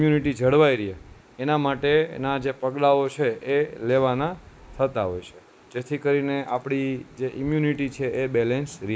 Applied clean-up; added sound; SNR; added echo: none; none; none; none.